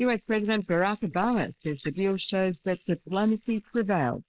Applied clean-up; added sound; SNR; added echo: neural mask model Resemble Enhance denoiser.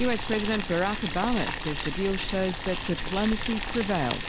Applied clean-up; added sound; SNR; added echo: none; Boiling; 3 dB; none.